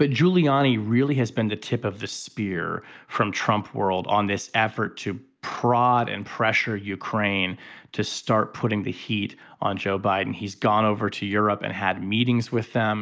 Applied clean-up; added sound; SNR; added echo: none; none; none; none.